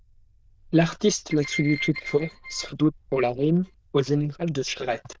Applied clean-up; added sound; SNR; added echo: neural diffusion model UNIVERSE++.